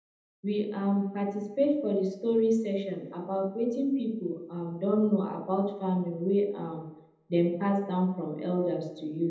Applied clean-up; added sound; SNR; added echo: none; none; none; reverberation time 0.8 s.